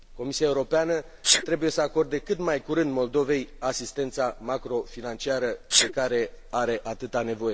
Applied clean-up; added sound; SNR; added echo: none; Sneeze; 6 dB; none.